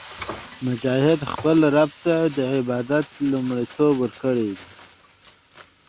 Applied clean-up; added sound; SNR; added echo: none; Frying (food); 18 dB; none.